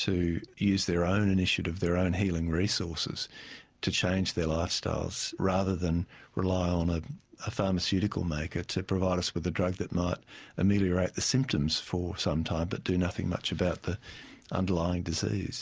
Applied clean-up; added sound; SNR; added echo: none; none; none; none.